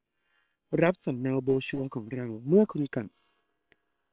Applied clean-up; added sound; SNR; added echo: neural separator model SepFormer WHAM!.